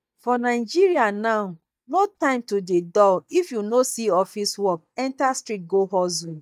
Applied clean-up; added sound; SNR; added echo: neural mask model DeepFilterNet 3.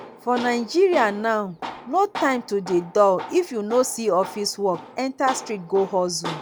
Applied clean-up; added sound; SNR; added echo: none; Tools; 14 dB; none.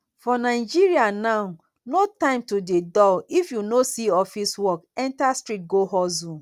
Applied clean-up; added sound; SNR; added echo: none; none; none; none.